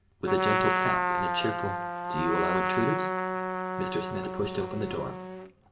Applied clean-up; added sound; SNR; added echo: none; Trumpet; -3 dB; reverberation time 1.0 s.